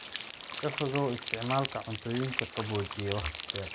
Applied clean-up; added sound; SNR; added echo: none; Rain; -3 dB; none.